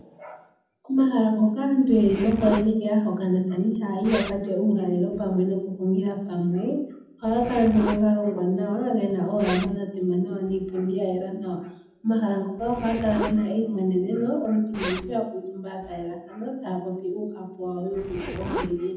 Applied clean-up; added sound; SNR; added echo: none; Zipper (clothing); 14 dB; reverberation time 0.8 s.